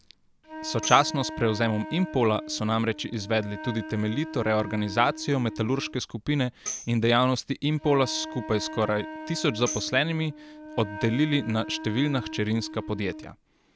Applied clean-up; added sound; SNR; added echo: none; Wind instrument, woodwind instrument + Tambourine; 12 dB; none.